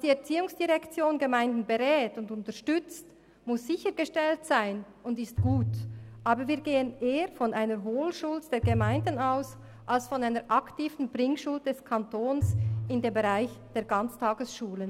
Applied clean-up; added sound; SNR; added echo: none; Bowed string instrument; 4 dB; none.